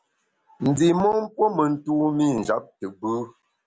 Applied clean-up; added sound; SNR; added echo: none; none; none; none.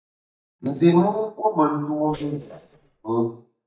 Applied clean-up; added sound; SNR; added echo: neural mask model DeepFilterNet 3.